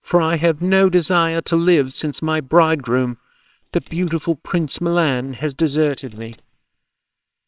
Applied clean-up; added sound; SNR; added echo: neural separator model SepFormer WHAMR!.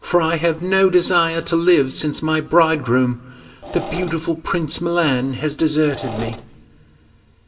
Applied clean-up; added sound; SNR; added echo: none; Engine / Mechanisms; 12 dB; reverberation time 0.5 s.